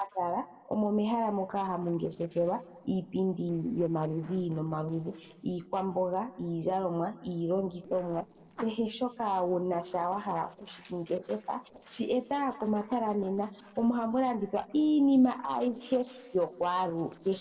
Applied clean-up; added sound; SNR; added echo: neural separator model SepFormer DNS4.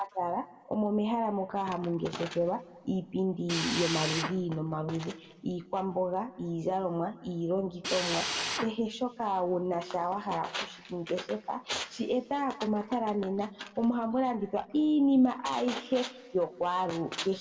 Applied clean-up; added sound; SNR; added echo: none; Drill; 4 dB; reverberation time 1.2 s.